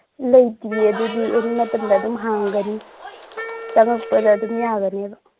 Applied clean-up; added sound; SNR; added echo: none; Bus + Wind instrument, woodwind instrument; 12 dB; none.